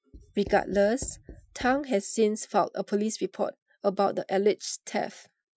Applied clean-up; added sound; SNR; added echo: classical method Wiener filter.